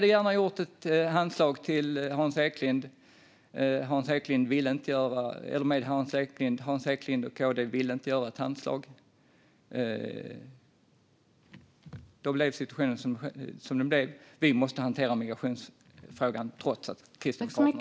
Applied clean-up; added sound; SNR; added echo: none; none; none; none.